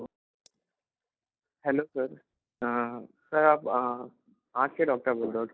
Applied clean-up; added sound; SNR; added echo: neural mask model DeepFilterNet 3.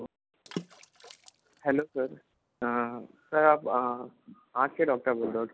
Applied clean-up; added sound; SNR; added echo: none; Water / Splash, splatter; 17 dB; none.